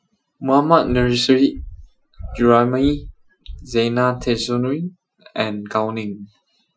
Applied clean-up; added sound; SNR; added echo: classical method Wiener filter.